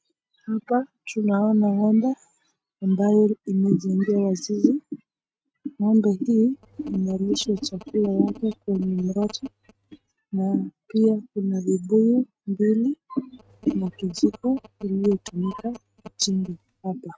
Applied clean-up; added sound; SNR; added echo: neural mask model RNNoise.